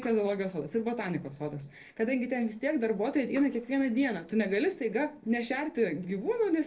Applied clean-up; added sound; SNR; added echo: neural separator model SepFormer DNS4.